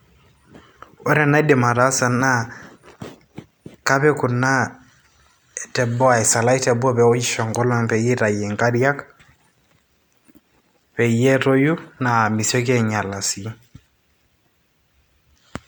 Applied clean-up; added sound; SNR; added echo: none; none; none; none.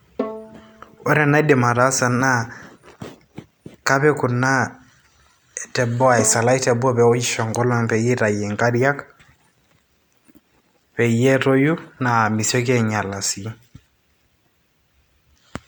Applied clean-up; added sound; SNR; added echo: none; Bowed string instrument; 15 dB; none.